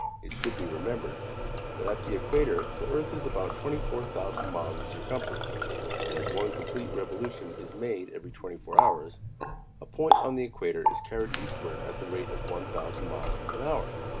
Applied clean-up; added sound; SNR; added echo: none; Water tap, faucet; -2 dB; none.